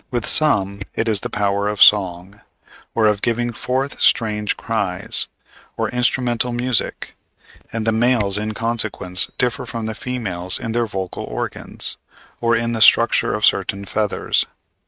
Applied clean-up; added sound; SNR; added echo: neural mask model RNNoise.